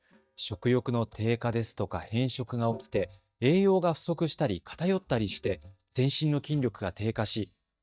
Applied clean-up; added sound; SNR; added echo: neural mask model DeepFilterNet 3.